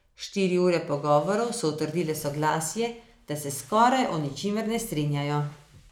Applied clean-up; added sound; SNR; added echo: none; none; none; none.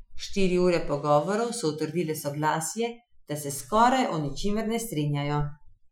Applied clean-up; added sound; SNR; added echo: classical method Wiener filter.